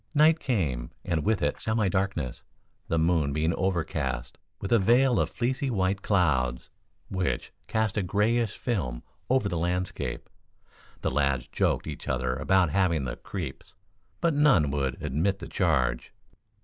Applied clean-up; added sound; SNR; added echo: neural mask model Resemble Enhance denoiser.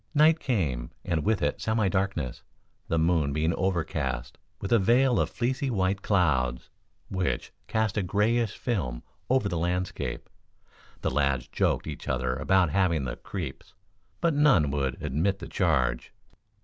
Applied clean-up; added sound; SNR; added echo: none; none; none; none.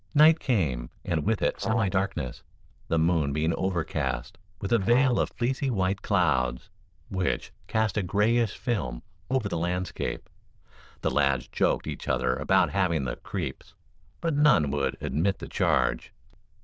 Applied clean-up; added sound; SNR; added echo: neural diffusion model UNIVERSE++.